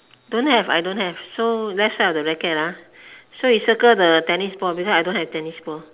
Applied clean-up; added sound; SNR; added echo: none; none; none; none.